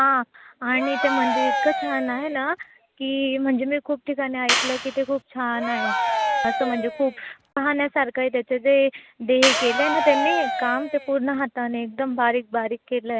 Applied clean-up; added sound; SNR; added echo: none; Cheering + Clapping; 1 dB; none.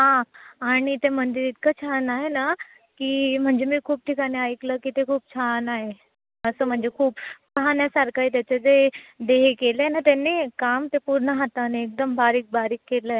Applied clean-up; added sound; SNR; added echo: none; none; none; none.